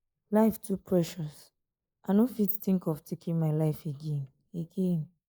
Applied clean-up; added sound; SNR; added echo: neural mask model Resemble Enhance denoiser.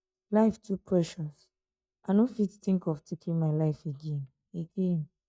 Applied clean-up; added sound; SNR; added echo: neural mask model DeepFilterNet 3.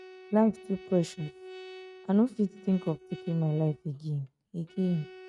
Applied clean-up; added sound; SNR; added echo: neural mask model RNNoise.